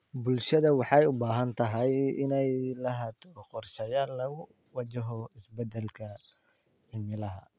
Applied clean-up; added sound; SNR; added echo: none; none; none; none.